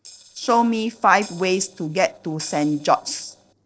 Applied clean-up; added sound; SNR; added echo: neural separator model SepFormer DNS4.